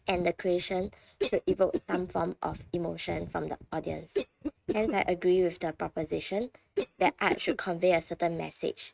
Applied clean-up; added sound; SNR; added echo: neural mask model RNNoise.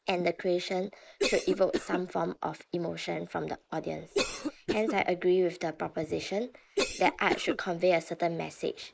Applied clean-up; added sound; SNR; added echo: neural mask model Resemble Enhance denoiser.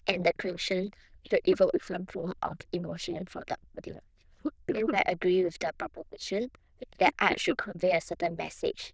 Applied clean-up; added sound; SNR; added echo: neural diffusion model UNIVERSE++.